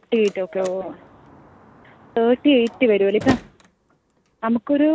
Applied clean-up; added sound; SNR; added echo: none; Slam; 15 dB; none.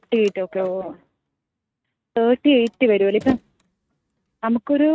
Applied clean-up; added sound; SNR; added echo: neural mask model RNNoise.